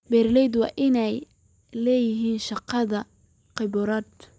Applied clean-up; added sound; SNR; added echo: none; none; none; none.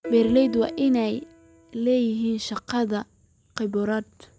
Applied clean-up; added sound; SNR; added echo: none; Piano; 14 dB; none.